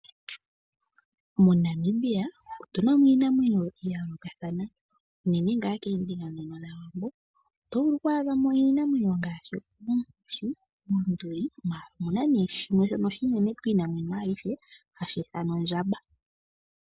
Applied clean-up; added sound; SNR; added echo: none; none; none; none.